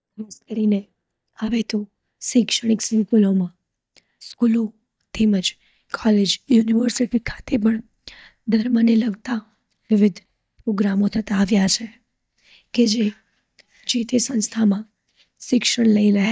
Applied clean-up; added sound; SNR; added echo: neural mask model DeepFilterNet 3.